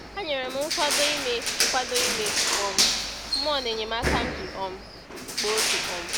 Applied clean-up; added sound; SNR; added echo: none; Crushing; -3 dB; none.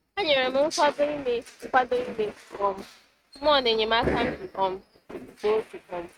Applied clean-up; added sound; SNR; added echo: neural mask model RNNoise.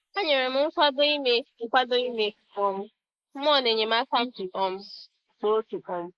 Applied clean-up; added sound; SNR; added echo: neural mask model Resemble Enhance denoiser.